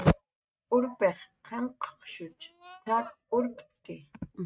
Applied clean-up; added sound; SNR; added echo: neural mask model RNNoise.